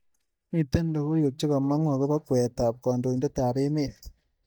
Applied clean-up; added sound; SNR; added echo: neural mask model DeepFilterNet 3.